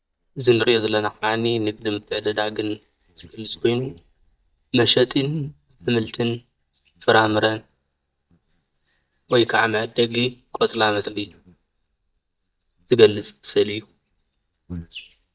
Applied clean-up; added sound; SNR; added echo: neural mask model DeepFilterNet 3.